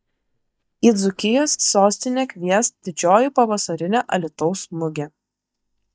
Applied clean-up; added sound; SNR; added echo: neural mask model DeepFilterNet 3.